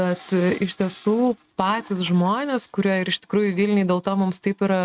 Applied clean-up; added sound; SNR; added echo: neural mask model RNNoise.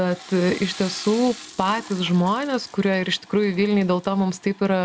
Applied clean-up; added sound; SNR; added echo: none; Toilet flush / Water; 19 dB; none.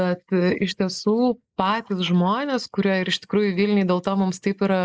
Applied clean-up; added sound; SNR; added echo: neural mask model Resemble Enhance denoiser.